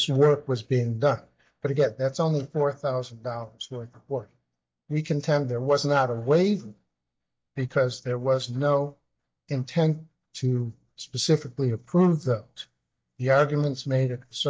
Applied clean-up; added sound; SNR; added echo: neural mask model DeepFilterNet 3.